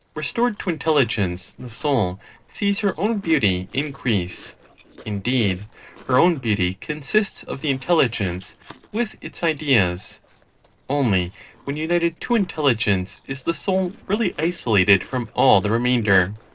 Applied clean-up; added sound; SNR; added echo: neural separator model SepFormer DNS4.